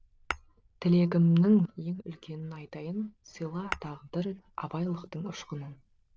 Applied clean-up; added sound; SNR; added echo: neural diffusion model UNIVERSE++.